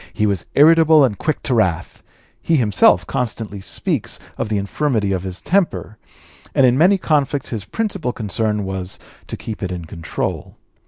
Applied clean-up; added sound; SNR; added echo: none; none; none; none.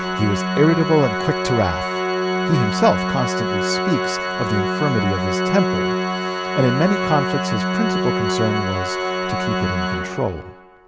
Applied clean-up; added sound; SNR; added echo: none; Organ; 0 dB; none.